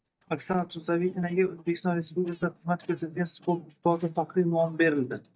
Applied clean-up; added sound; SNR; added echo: neural mask model DeepFilterNet 3.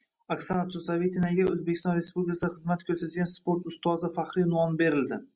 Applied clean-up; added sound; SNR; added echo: none; none; none; none.